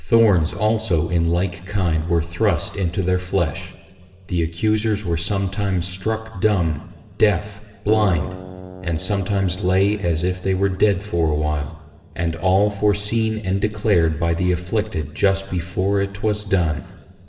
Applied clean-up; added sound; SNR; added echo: none; Keyboard (musical); 15 dB; reverberation time 1.7 s.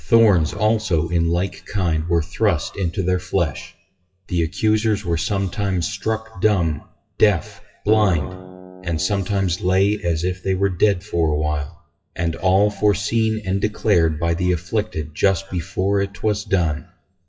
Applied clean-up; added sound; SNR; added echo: classical method WPE with log-MMSE.